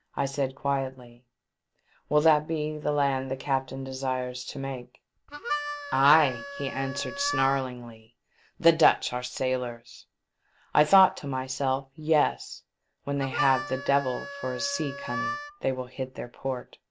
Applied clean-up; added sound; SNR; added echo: none; Harmonica; 8 dB; none.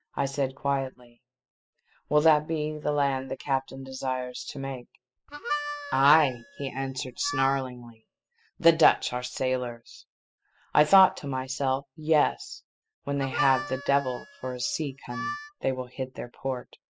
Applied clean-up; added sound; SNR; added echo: classical method spectral subtraction.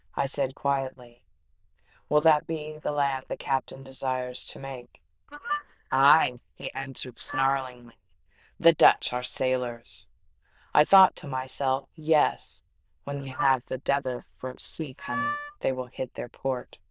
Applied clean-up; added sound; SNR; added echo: neural diffusion model UNIVERSE++.